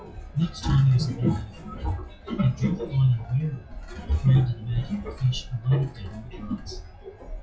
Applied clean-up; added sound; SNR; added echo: classical method WPE with log-MMSE.